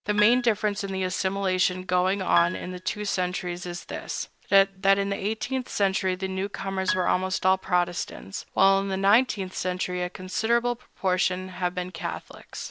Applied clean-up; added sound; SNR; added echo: none; Piano; 11 dB; none.